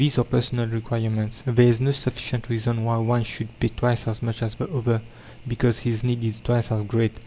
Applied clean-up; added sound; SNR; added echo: none; none; none; none.